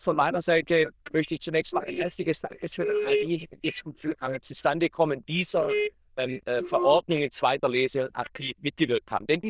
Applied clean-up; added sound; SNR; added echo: neural diffusion model UNIVERSE++.